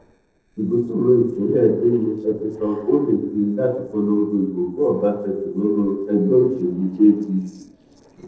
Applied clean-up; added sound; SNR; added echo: neural separator model SepFormer DNS4.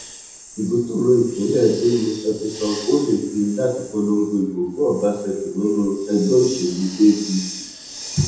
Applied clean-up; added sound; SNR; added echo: none; Hiss; 16 dB; reverberation time 0.8 s.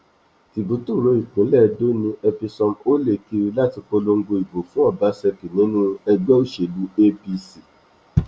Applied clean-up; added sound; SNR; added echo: none; none; none; none.